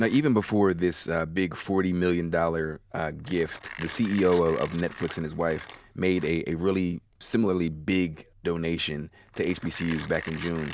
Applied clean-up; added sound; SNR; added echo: none; Mechanisms; 18 dB; none.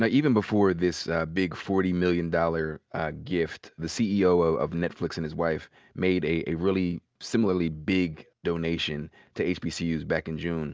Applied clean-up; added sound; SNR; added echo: none; none; none; none.